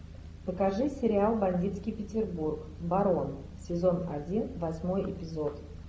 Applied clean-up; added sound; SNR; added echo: none; none; none; none.